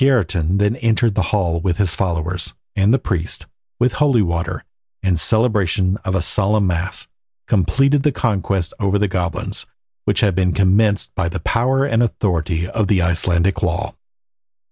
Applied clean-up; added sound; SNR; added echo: none; none; none; none.